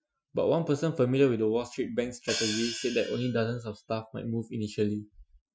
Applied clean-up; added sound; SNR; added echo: classical method Wiener filter.